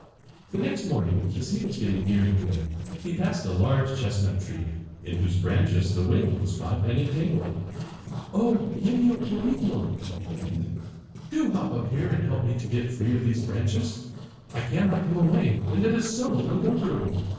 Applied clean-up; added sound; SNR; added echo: neural separator model SepFormer DNS4.